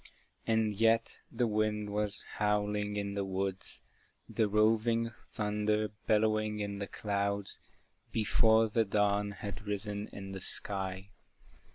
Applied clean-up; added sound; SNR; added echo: none; none; none; none.